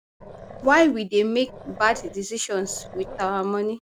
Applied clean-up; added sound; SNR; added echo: none; Growling; 17 dB; none.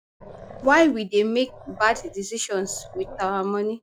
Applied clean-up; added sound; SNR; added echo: classical method log-MMSE.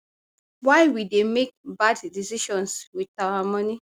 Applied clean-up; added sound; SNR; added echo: none; none; none; none.